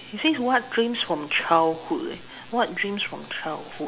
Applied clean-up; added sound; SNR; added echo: none; none; none; none.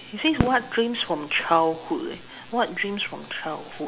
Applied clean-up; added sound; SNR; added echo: none; Fireworks; 10 dB; none.